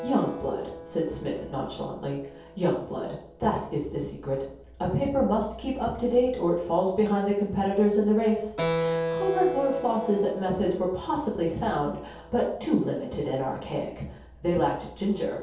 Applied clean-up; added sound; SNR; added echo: none; Keyboard (musical); 11 dB; reverberation time 0.7 s.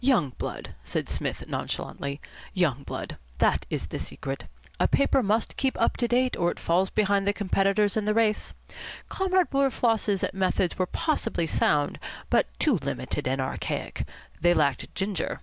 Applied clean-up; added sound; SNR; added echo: none; none; none; none.